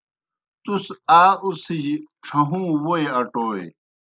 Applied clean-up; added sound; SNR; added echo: neural mask model Resemble Enhance denoiser.